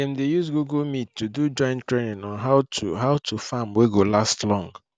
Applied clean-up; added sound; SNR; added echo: none; none; none; none.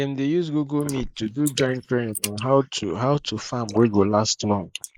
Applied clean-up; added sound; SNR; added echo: neural mask model Resemble Enhance denoiser.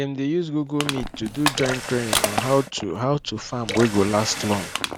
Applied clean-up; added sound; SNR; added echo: none; Crushing + Water tap, faucet / Water; 5 dB; none.